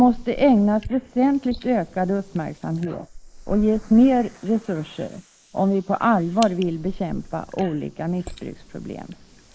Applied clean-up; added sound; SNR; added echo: neural mask model Resemble Enhance denoiser.